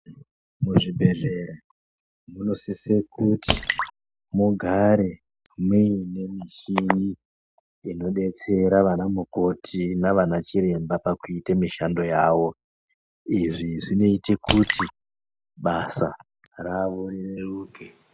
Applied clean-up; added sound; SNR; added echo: none; Drip / Splash, splatter; 7 dB; none.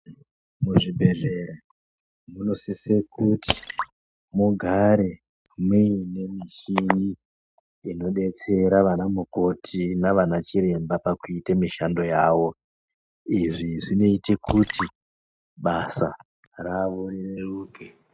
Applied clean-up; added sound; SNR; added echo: neural mask model RNNoise.